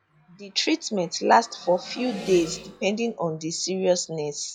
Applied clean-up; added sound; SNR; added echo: classical method log-MMSE.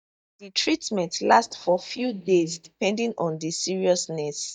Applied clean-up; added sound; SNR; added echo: neural mask model DeepFilterNet 3.